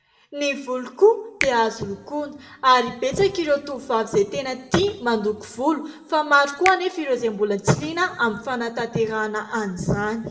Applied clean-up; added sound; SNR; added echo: none; Finger snapping; 13 dB; reverberation time 0.9 s.